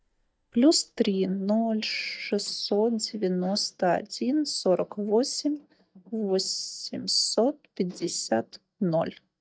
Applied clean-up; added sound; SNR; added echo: neural mask model DeepFilterNet 3.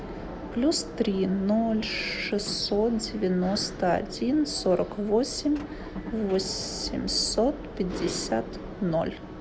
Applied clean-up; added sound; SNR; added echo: none; Motor vehicle (road) / Engine; 15 dB; none.